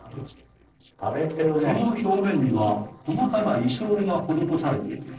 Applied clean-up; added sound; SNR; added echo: neural separator model SepFormer DNS4.